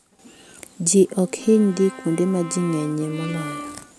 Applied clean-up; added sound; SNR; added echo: none; Brass instrument; 14 dB; none.